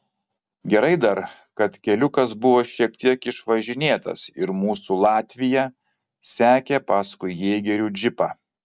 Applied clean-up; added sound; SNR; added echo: none; none; none; none.